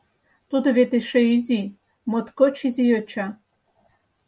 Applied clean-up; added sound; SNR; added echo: none; none; none; none.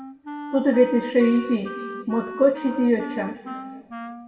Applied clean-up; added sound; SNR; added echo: none; Wind instrument, woodwind instrument; 12 dB; reverberation time 1.8 s.